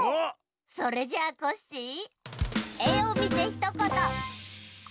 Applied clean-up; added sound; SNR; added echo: none; none; none; none.